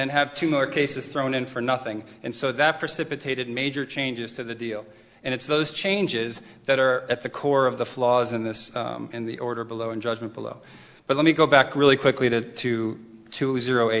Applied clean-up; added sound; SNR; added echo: none; none; none; none.